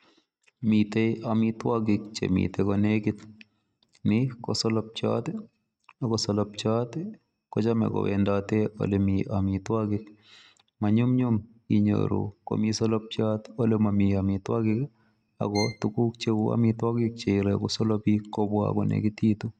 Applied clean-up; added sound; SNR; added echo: neural mask model RNNoise.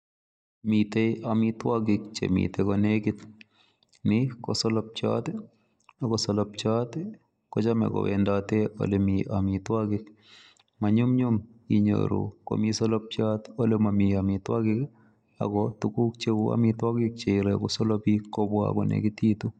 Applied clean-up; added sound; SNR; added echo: neural mask model DeepFilterNet 3.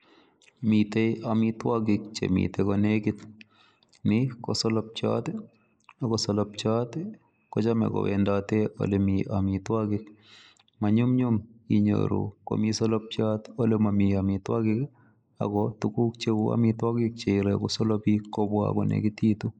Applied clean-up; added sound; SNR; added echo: neural mask model Resemble Enhance denoiser.